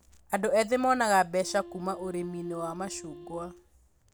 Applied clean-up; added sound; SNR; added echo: none; Wind instrument, woodwind instrument; 18 dB; none.